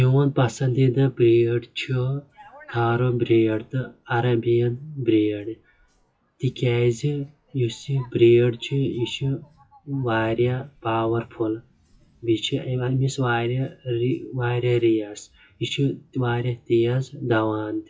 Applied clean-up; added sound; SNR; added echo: classical method WPE with log-MMSE.